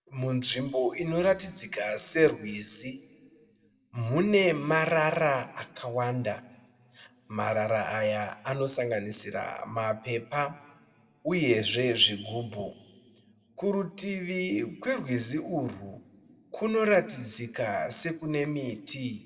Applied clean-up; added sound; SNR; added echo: none; none; none; reverberation time 1.1 s.